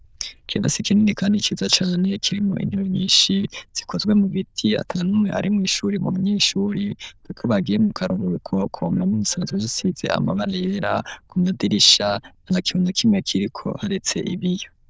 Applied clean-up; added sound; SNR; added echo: neural diffusion model UNIVERSE++.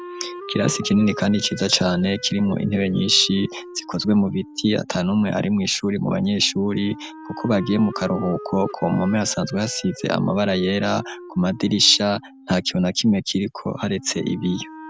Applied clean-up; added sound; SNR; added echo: none; Wind instrument, woodwind instrument; 17 dB; none.